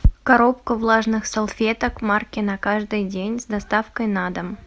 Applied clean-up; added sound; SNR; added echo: none; none; none; none.